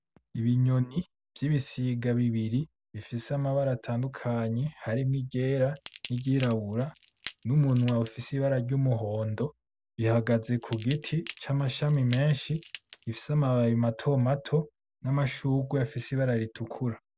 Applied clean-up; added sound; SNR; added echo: none; Crackle / Crushing; 17 dB; none.